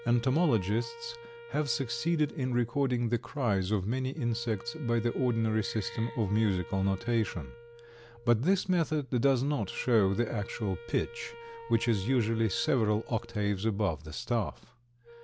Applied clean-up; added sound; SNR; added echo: none; Wood + Wind instrument, woodwind instrument; 19 dB; none.